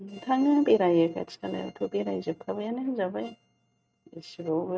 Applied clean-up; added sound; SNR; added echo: neural mask model RNNoise.